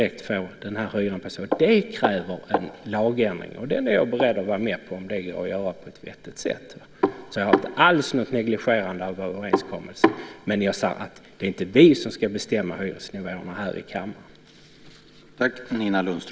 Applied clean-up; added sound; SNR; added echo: none; none; none; none.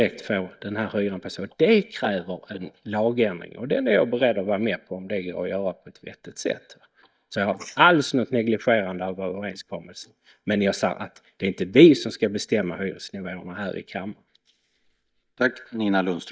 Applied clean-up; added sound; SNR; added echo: neural mask model DeepFilterNet 3.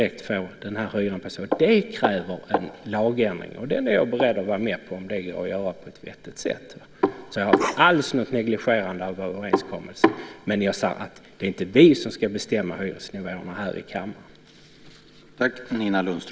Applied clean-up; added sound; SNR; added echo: none; Bark; 7 dB; none.